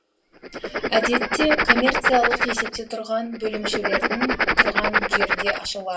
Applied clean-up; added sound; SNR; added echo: none; Writing; -3 dB; reverberation time 0.2 s.